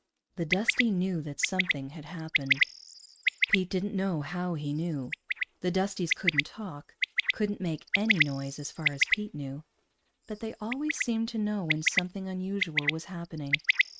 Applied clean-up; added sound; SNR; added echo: neural mask model RNNoise.